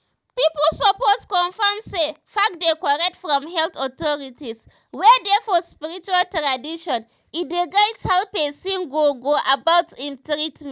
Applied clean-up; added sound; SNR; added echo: none; none; none; none.